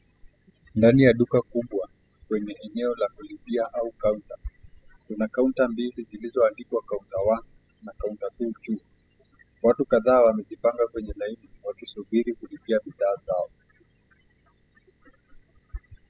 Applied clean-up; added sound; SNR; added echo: classical method spectral subtraction.